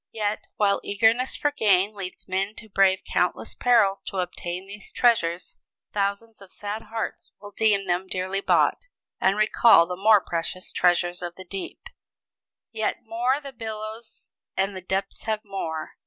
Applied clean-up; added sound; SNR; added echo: none; none; none; none.